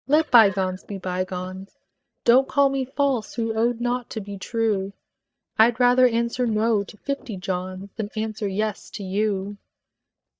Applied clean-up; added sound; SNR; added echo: neural mask model DeepFilterNet 3.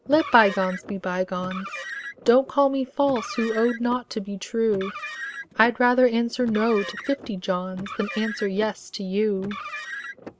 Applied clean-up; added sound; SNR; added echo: none; Car; 13 dB; none.